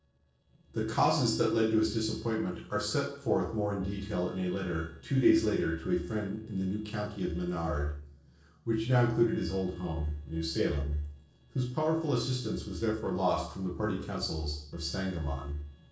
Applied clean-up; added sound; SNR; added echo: neural separator model SepFormer DNS4.